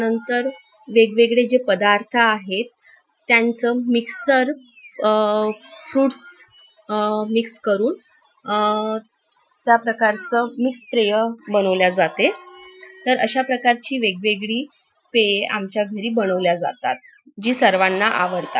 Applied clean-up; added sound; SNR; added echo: classical method Wiener filter.